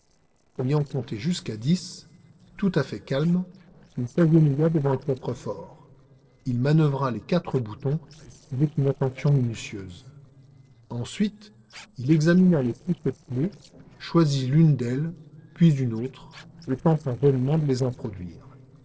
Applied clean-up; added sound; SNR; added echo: neural separator model SepFormer DNS4.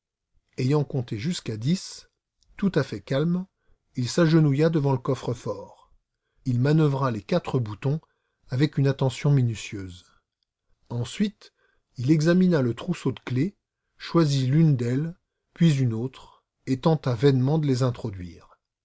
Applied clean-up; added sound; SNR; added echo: none; none; none; none.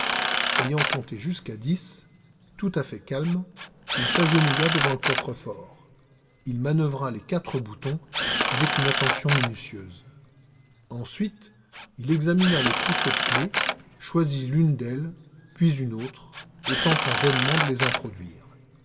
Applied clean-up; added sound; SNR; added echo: none; Drill; 0 dB; reverberation time 1.4 s.